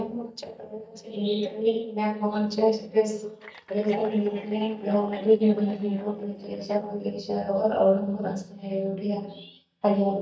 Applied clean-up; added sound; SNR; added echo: neural mask model DeepFilterNet 3.